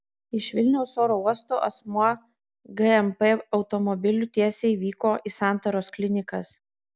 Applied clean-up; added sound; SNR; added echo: none; none; none; none.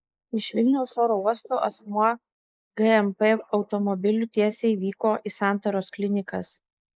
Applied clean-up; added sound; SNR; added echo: neural mask model Resemble Enhance denoiser.